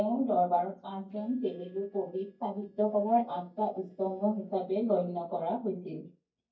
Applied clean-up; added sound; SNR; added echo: neural mask model DeepFilterNet 3.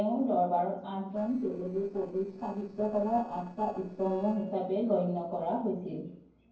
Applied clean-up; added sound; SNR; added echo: neural separator model SepFormer DNS4.